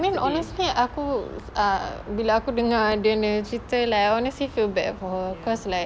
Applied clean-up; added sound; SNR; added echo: none; none; none; none.